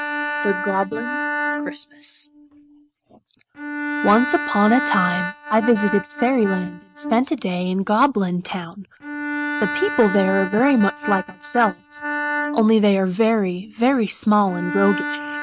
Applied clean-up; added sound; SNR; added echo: neural mask model RNNoise.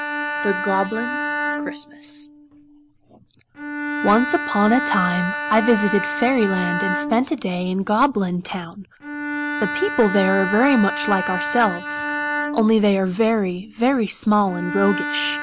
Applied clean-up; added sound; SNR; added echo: none; Bowed string instrument; 6 dB; none.